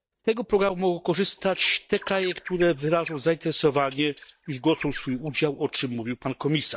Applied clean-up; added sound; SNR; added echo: neural mask model DeepFilterNet 3.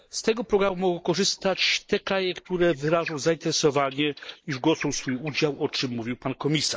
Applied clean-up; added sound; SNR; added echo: neural mask model Resemble Enhance denoiser.